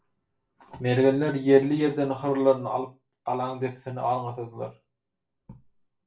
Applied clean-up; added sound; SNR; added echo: none; none; none; reverberation time 0.2 s.